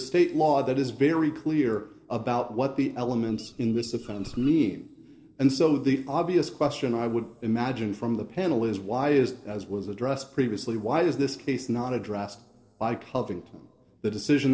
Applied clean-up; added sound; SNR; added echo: neural separator model SepFormer DNS4.